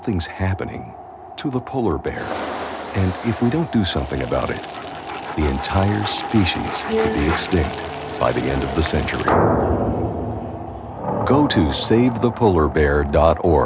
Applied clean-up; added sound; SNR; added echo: none; none; none; none.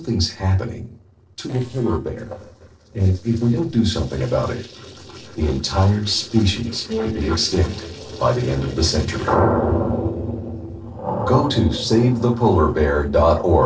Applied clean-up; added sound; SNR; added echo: neural separator model SepFormer DNS4.